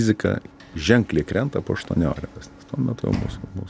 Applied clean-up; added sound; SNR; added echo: none; Sliding door / Slam; 17 dB; none.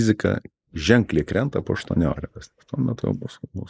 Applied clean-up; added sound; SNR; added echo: neural mask model Resemble Enhance denoiser.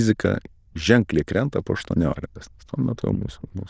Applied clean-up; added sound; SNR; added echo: neural diffusion model UNIVERSE++.